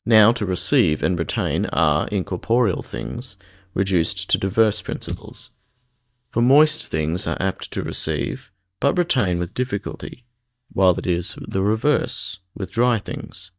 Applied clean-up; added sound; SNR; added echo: neural mask model DeepFilterNet 3.